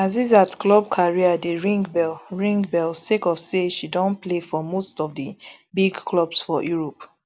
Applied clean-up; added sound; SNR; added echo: none; none; none; none.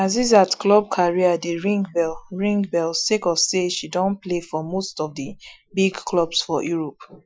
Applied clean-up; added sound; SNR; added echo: classical method Wiener filter.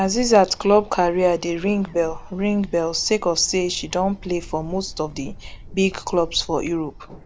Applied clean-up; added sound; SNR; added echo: none; Bird; 16 dB; none.